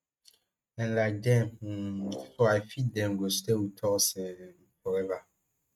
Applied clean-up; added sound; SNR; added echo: neural mask model RNNoise.